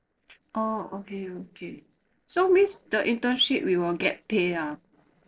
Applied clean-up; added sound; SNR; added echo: neural separator model SepFormer DNS4.